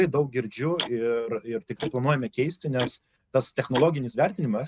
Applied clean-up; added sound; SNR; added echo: neural mask model RNNoise.